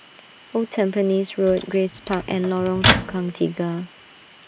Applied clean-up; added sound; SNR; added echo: none; Microwave oven; 2 dB; none.